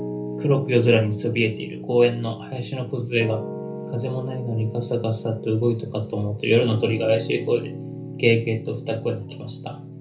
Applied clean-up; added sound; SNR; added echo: none; Piano; 10 dB; reverberation time 0.3 s.